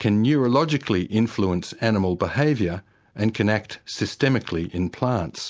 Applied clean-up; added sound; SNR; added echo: none; none; none; none.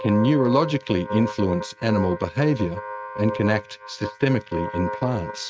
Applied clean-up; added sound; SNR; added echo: neural mask model RNNoise.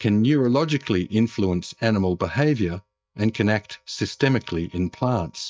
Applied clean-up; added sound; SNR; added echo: neural mask model DeepFilterNet 3.